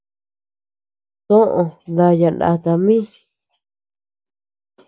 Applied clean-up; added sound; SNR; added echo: none; none; none; none.